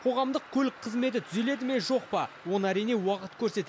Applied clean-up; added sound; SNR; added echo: none; none; none; none.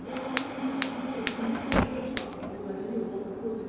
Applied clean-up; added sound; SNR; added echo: none; Fire; -4 dB; reverberation time 2.2 s.